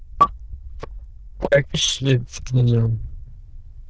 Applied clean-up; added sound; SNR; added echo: neural diffusion model UNIVERSE++.